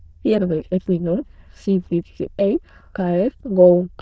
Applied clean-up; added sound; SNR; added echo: neural diffusion model UNIVERSE++.